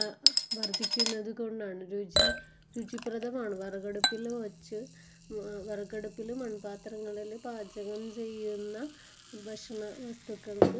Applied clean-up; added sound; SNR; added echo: none; Chink, clink / Liquid; -4 dB; none.